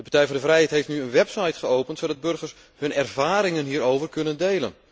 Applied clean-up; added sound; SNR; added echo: none; none; none; none.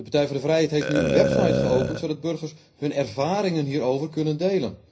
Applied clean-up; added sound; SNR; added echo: none; Burping, eructation; 2 dB; reverberation time 0.4 s.